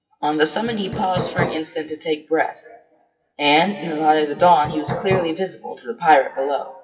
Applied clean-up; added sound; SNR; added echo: classical method WPE with log-MMSE.